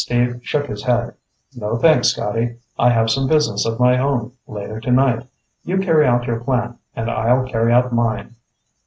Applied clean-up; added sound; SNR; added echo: none; none; none; none.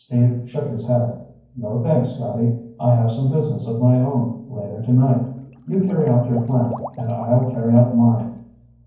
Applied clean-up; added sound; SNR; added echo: none; Water / Liquid; 19 dB; reverberation time 0.9 s.